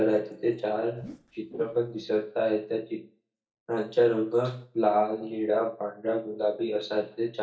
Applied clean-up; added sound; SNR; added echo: neural mask model DeepFilterNet 3.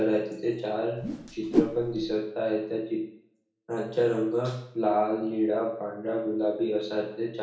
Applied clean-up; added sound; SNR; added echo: none; Whoosh, swoosh, swish; 1 dB; reverberation time 0.6 s.